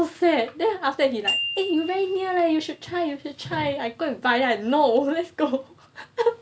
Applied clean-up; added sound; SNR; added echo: none; Glockenspiel; 10 dB; none.